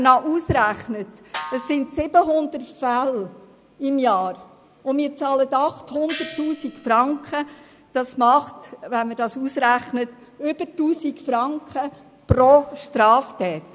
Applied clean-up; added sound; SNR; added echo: none; Gong + Snare drum; 16 dB; none.